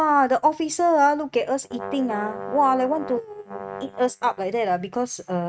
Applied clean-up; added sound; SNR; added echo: neural mask model RNNoise.